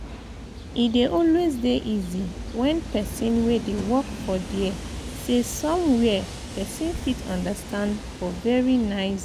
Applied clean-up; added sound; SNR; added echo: none; Train; 10 dB; none.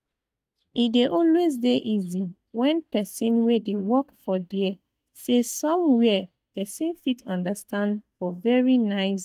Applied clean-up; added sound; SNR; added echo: neural mask model DeepFilterNet 3.